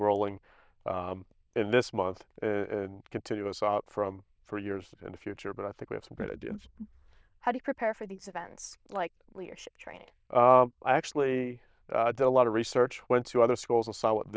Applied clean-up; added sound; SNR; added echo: neural diffusion model UNIVERSE++.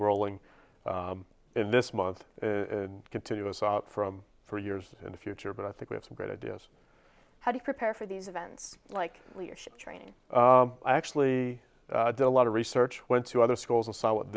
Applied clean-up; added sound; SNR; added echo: none; none; none; none.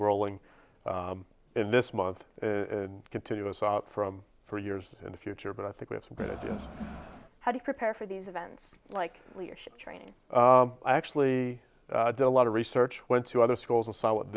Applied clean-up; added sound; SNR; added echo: none; Crowd; 10 dB; none.